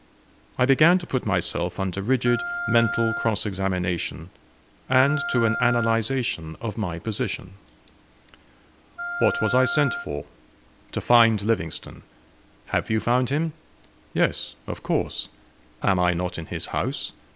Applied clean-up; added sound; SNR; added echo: none; Wind instrument, woodwind instrument; 6 dB; none.